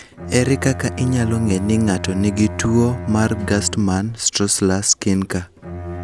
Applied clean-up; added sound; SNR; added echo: none; Bowed string instrument; 11 dB; none.